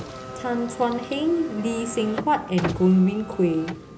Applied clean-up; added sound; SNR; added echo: none; Car; 11 dB; none.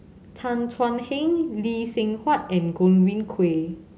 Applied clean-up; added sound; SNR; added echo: none; none; none; none.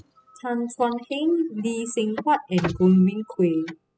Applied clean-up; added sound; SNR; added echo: classical method spectral subtraction.